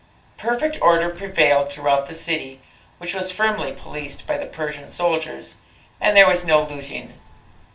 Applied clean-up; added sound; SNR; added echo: none; Bird; 17 dB; reverberation time 0.3 s.